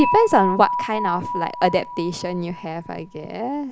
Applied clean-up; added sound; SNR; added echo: none; Dishes, pots, and pans / Chink, clink; 6 dB; none.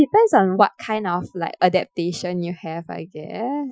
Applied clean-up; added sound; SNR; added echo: classical method Wiener filter.